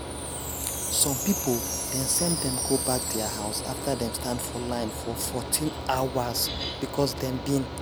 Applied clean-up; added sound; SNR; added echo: none; Mechanical fan + Wind chime; 3 dB; none.